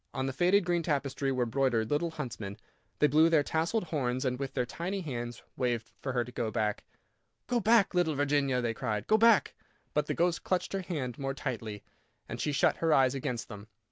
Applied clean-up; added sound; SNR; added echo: none; none; none; none.